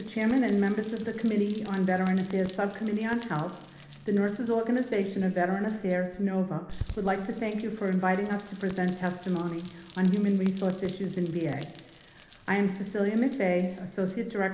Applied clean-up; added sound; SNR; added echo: none; Rain; 13 dB; reverberation time 1.0 s.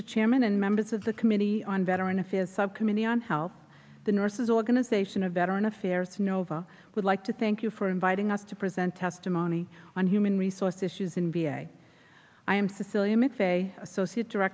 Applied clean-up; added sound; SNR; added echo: none; none; none; none.